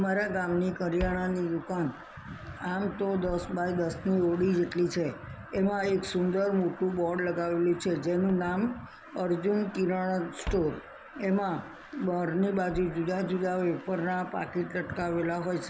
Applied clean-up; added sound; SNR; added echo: none; Walk, footsteps; 18 dB; none.